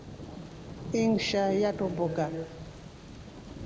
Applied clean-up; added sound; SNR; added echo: none; Thunder; 12 dB; none.